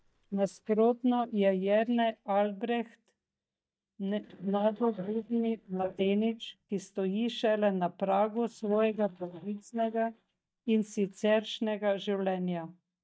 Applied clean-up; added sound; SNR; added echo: neural mask model DeepFilterNet 3.